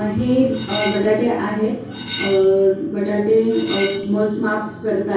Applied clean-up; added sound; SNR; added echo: none; Cutlery, silverware; 12 dB; reverberation time 0.6 s.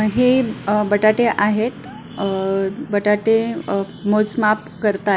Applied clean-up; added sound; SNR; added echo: none; none; none; none.